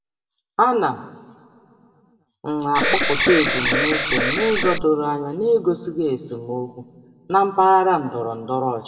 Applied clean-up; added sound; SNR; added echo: none; Alarm; -2 dB; reverberation time 1.1 s.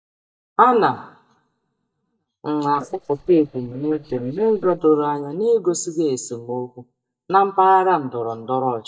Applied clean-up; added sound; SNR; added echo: neural mask model DeepFilterNet 3.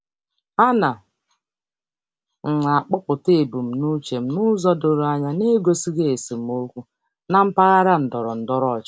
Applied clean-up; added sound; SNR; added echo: none; none; none; none.